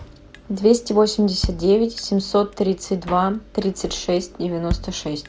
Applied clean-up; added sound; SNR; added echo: none; Drum kit; 13 dB; none.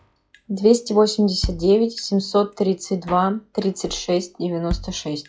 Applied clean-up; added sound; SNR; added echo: classical method log-MMSE.